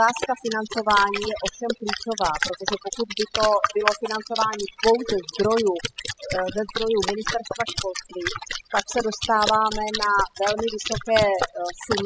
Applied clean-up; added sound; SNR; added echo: classical method spectral subtraction.